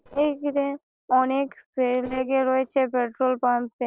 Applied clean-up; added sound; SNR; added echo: neural separator model SepFormer DNS4.